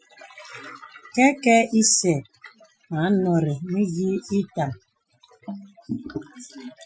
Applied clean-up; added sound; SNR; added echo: classical method Wiener filter.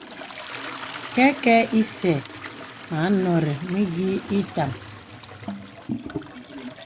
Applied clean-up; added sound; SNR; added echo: none; Toilet flush; 12 dB; none.